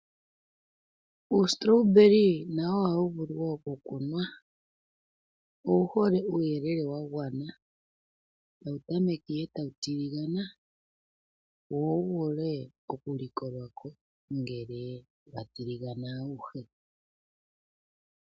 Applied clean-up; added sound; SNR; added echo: none; none; none; none.